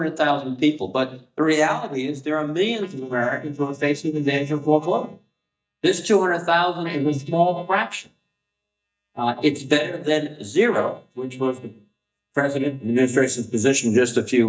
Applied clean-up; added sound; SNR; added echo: neural mask model DeepFilterNet 3.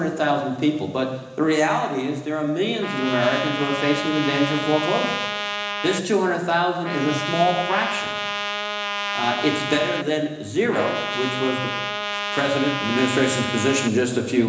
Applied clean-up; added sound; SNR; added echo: none; Trumpet; 4 dB; reverberation time 1.0 s.